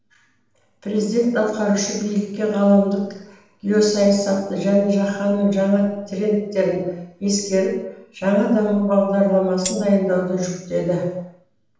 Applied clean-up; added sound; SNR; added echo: none; Tambourine; 10 dB; reverberation time 0.7 s.